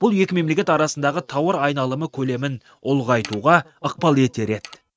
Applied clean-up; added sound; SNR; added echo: neural mask model RNNoise.